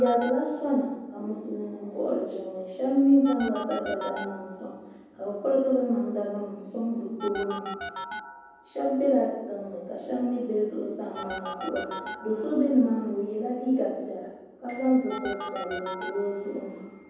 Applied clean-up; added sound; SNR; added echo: none; Telephone; 14 dB; reverberation time 1.1 s.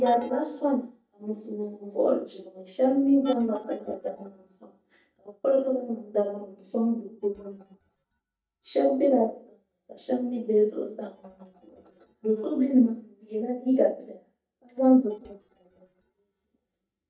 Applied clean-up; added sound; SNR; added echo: neural mask model DeepFilterNet 3.